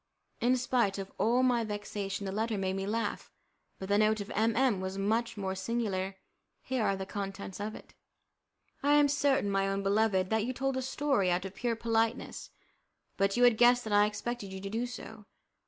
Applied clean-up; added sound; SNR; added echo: none; none; none; none.